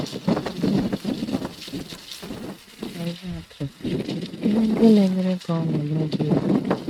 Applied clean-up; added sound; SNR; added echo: neural mask model RNNoise.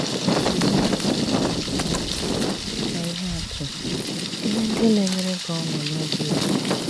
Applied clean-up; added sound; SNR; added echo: none; Thunder + Wind; -4 dB; none.